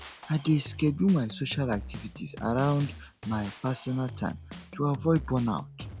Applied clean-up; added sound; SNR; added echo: none; Drum kit; 15 dB; none.